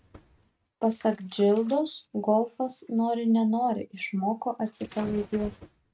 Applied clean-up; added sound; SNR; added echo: neural mask model RNNoise.